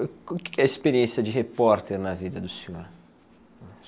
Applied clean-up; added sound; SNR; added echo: none; none; none; none.